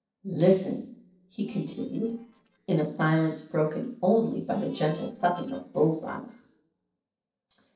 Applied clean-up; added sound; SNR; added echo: neural separator model SepFormer DNS4.